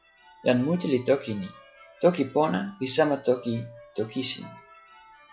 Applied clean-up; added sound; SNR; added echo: classical method log-MMSE.